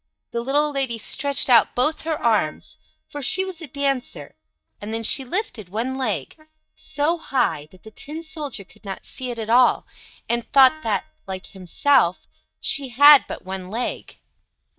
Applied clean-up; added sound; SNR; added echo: neural mask model DeepFilterNet 3.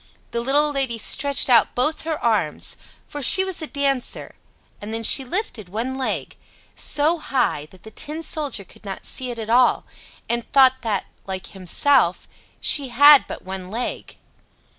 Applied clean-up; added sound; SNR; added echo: none; none; none; none.